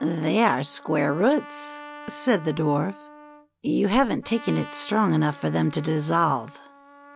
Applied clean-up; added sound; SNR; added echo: none; Trumpet; 19 dB; none.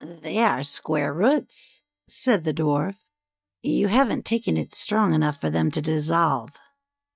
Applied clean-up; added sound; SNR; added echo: neural mask model DeepFilterNet 3.